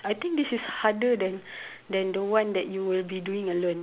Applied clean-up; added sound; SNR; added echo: none; none; none; none.